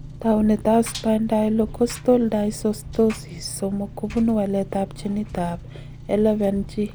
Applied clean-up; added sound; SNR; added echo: none; Engine; 14 dB; none.